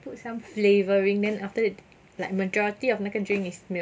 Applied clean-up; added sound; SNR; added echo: none; none; none; none.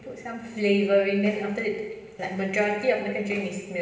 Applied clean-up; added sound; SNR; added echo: none; none; none; reverberation time 1.2 s.